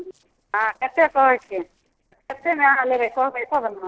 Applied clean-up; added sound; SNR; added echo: neural separator model SepFormer DNS4.